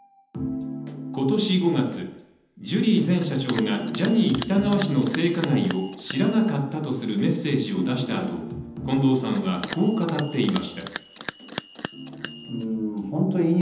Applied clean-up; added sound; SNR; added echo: none; Bell; 14 dB; reverberation time 0.9 s.